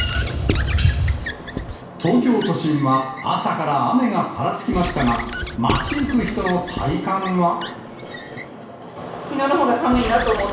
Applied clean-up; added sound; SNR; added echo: none; Squeak / Writing; 9 dB; reverberation time 0.7 s.